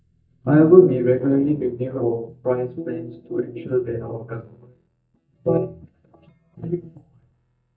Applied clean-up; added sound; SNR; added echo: neural mask model DeepFilterNet 3.